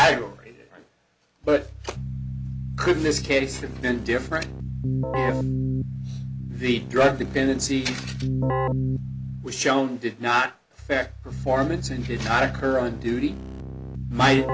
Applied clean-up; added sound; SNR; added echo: none; Keyboard (musical); 4 dB; none.